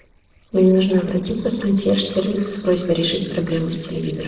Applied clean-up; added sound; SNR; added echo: neural separator model SepFormer DNS4.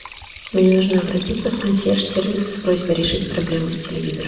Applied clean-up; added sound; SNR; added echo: none; Liquid; 18 dB; reverberation time 1.2 s.